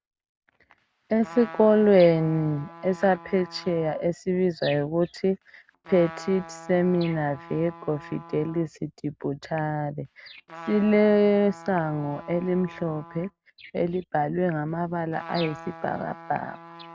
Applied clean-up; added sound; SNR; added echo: none; Trumpet; 19 dB; none.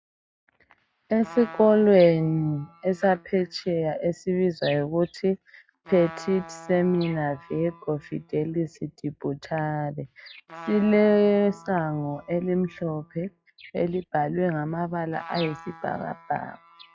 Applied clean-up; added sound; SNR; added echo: classical method log-MMSE.